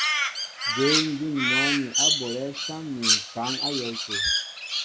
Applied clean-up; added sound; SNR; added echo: none; Crow; -4 dB; none.